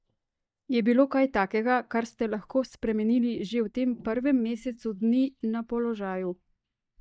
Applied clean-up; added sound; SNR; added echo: neural mask model DeepFilterNet 3.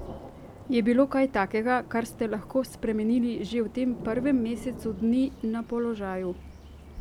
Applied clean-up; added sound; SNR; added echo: none; Bird + Thunder / Rain; 16 dB; none.